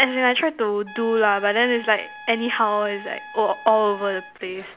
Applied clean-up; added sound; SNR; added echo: none; Trumpet; 18 dB; none.